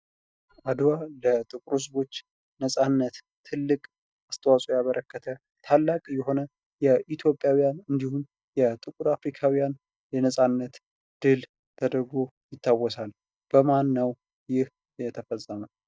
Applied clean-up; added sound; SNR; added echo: neural mask model DeepFilterNet 3.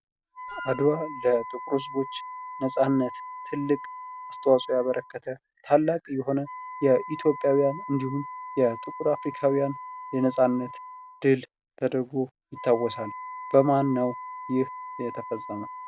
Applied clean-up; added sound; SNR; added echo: none; Wind instrument, woodwind instrument + Wind instrument, woodwind instrument; 13 dB; none.